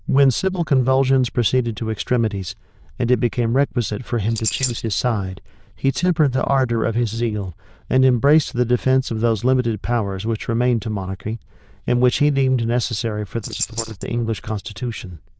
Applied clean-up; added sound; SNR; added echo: neural diffusion model UNIVERSE++.